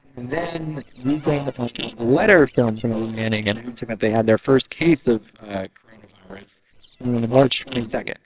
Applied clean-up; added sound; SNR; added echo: neural separator model SepFormer WHAMR!.